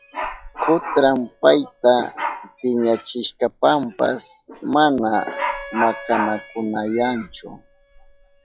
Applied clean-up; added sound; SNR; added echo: classical method log-MMSE.